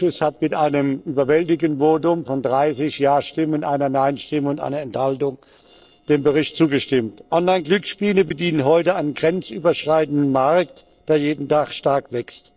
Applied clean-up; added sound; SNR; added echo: neural separator model SepFormer DNS4.